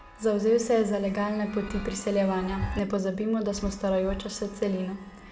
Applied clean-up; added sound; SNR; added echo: none; Chime; 13 dB; reverberation time 1.1 s.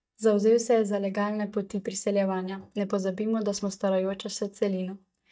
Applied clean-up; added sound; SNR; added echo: neural mask model DeepFilterNet 3.